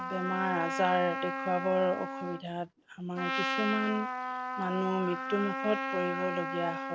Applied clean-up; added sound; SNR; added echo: none; Trumpet; 3 dB; none.